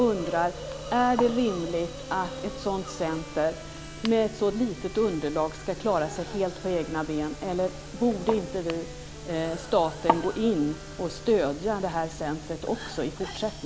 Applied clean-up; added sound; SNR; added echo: none; Bowed string instrument + Hiss; 15 dB; none.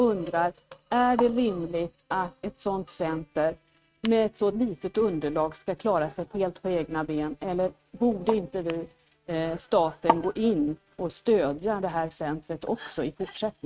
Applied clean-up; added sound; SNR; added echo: neural mask model RNNoise.